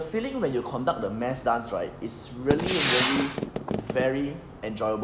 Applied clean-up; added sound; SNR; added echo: none; Gunshot, gunfire; -3 dB; none.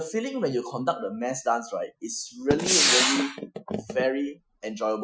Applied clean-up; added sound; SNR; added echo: classical method Wiener filter.